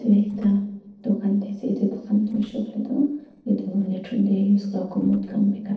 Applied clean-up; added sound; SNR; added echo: neural separator model SepFormer DNS4.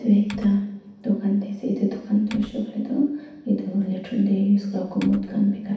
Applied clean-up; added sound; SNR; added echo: none; Typing; 18 dB; reverberation time 0.6 s.